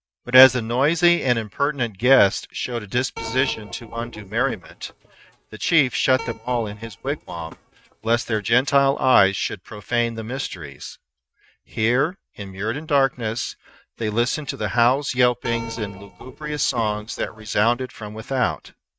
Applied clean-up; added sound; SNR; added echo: neural mask model RNNoise.